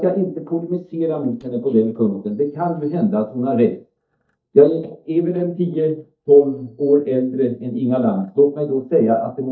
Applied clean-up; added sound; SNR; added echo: neural mask model DeepFilterNet 3.